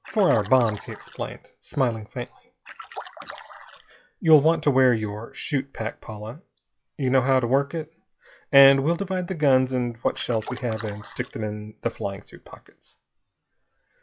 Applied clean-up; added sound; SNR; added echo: classical method log-MMSE.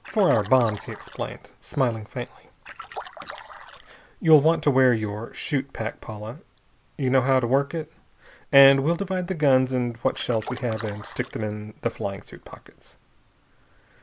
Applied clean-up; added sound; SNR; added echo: none; Splash, splatter; 14 dB; none.